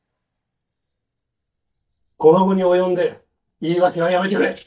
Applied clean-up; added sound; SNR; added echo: neural mask model DeepFilterNet 3.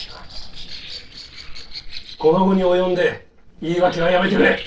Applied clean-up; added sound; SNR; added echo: neural separator model SepFormer DNS4.